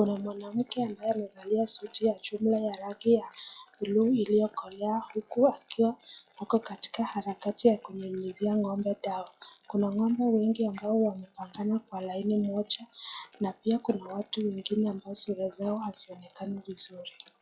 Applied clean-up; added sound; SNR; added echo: classical method log-MMSE.